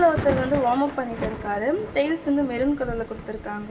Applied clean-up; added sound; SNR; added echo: none; Thunder; 10 dB; reverberation time 1.5 s.